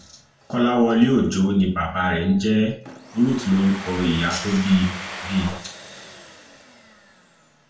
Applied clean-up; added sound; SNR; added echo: none; Domestic sounds, home sounds; 16 dB; reverberation time 0.3 s.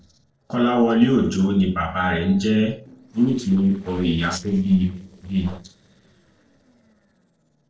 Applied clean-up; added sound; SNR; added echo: neural separator model SepFormer DNS4.